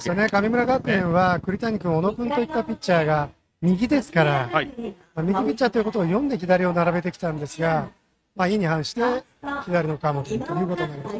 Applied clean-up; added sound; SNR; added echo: neural mask model RNNoise.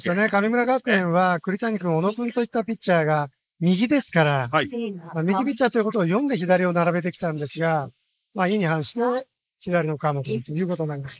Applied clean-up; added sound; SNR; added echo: neural mask model Resemble Enhance denoiser.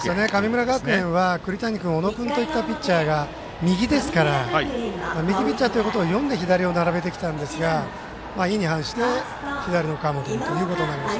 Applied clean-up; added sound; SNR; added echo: none; none; none; none.